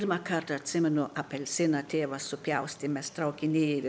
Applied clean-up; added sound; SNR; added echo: none; none; none; none.